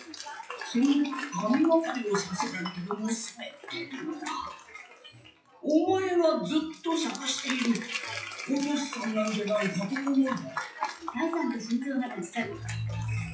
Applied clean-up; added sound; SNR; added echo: classical method WPE with log-MMSE.